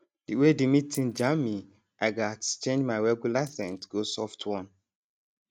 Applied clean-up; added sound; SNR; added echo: neural mask model RNNoise.